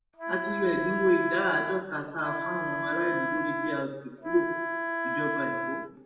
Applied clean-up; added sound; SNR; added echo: none; Wind instrument, woodwind instrument; 2 dB; reverberation time 0.9 s.